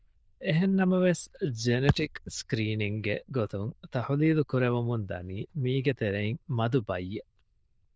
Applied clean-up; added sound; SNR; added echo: neural diffusion model UNIVERSE++.